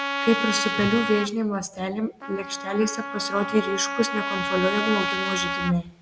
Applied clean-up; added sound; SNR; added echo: none; Trumpet; 4 dB; none.